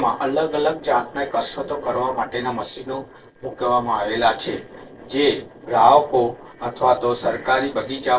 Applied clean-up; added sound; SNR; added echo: neural separator model SepFormer DNS4.